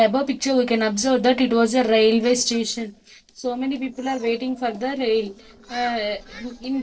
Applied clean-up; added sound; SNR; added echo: neural separator model SepFormer DNS4.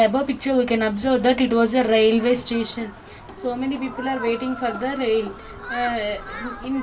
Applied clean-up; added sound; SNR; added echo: none; Human group actions; 15 dB; reverberation time 0.2 s.